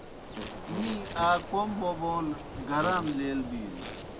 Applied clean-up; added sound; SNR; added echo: none; Insect; 7 dB; none.